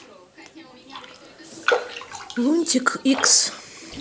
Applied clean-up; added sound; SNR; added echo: none; Raindrop; 7 dB; none.